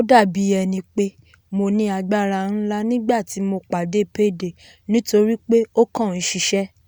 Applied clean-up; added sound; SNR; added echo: none; none; none; none.